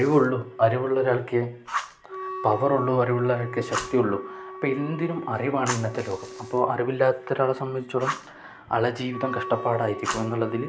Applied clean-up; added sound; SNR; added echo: none; Fire + Wind instrument, woodwind instrument; 11 dB; none.